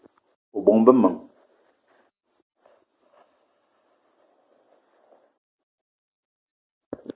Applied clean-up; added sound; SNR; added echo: none; none; none; none.